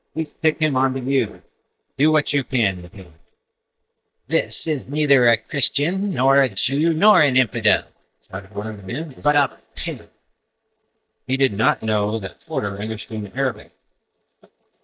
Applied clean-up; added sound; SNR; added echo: neural mask model DeepFilterNet 3.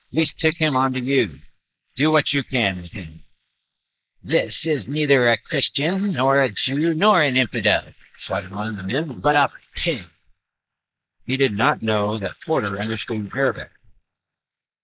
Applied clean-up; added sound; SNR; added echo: neural mask model Resemble Enhance denoiser.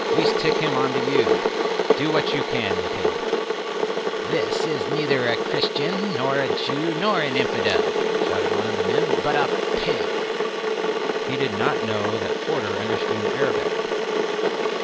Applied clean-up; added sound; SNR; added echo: none; Boiling / Water; -5 dB; none.